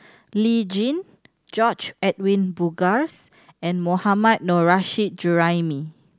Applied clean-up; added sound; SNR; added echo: none; none; none; none.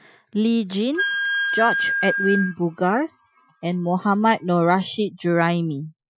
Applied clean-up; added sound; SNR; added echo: classical method Wiener filter.